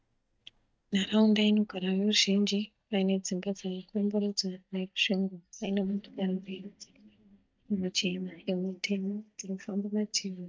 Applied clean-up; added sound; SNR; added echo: neural mask model DeepFilterNet 3.